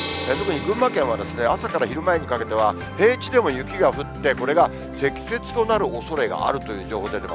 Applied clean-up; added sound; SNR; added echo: none; Gong; 16 dB; none.